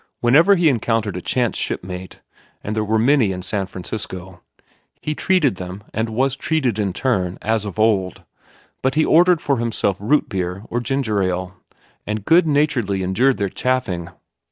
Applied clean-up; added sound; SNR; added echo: none; none; none; none.